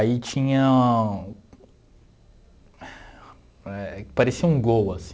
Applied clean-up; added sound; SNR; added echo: none; none; none; none.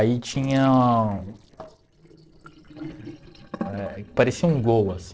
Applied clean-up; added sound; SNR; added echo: neural separator model SepFormer DNS4.